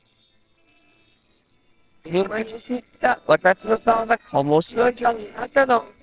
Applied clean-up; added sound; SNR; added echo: neural separator model SepFormer WHAMR!.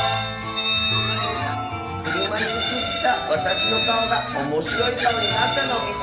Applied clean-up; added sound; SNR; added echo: none; Chicken, rooster; 1 dB; reverberation time 2.3 s.